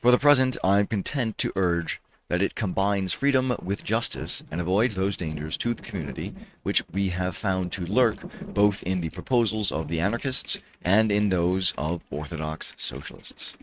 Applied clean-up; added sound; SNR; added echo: neural mask model RNNoise.